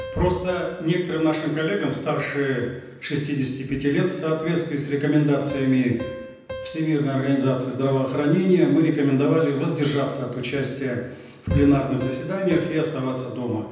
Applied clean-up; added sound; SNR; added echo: none; Piano; 18 dB; reverberation time 0.9 s.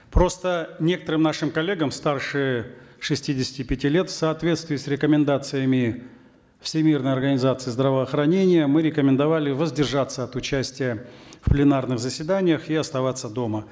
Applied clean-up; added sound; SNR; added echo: none; none; none; none.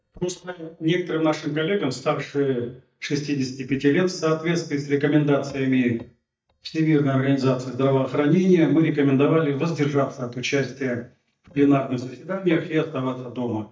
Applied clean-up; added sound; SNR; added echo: neural mask model DeepFilterNet 3.